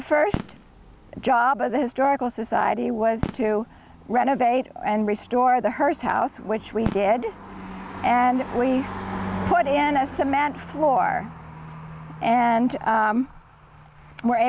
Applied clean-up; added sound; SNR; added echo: none; Fireworks; 15 dB; none.